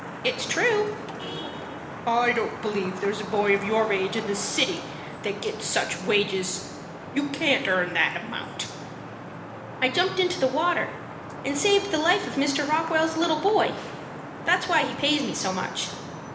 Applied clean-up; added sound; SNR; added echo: none; Traffic noise, roadway noise / Vehicle horn, car horn, honking; 10 dB; reverberation time 1.1 s.